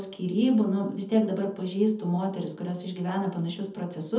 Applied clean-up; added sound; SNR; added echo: none; none; none; reverberation time 0.7 s.